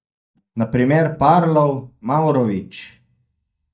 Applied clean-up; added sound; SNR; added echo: neural mask model DeepFilterNet 3.